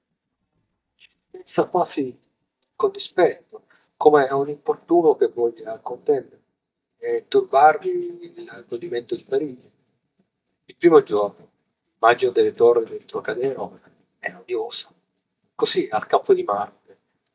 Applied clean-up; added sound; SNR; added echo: neural mask model DeepFilterNet 3.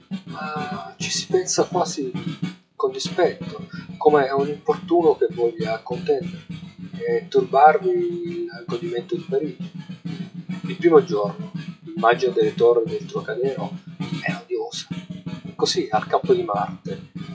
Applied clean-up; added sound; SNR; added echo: classical method WPE with log-MMSE.